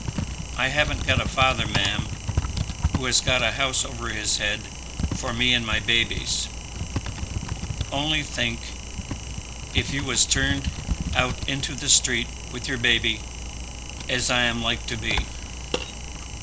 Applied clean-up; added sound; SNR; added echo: none; Typing; 5 dB; none.